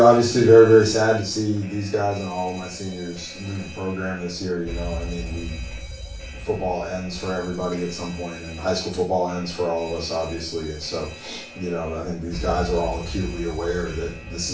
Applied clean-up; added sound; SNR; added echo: none; Alarm; 13 dB; reverberation time 0.3 s.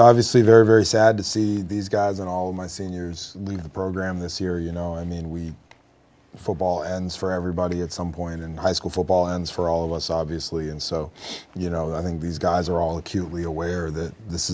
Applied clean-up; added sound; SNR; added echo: none; none; none; none.